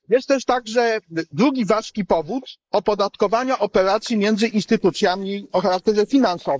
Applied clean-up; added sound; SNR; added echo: neural mask model Resemble Enhance denoiser.